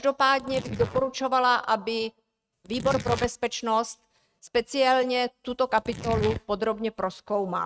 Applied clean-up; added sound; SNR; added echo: neural mask model RNNoise.